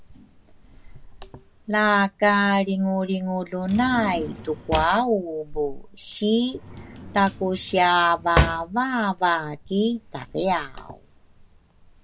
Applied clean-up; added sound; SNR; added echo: none; Drawer open or close; 10 dB; none.